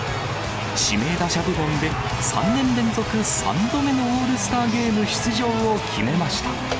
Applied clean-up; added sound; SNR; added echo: none; Engine; 9 dB; none.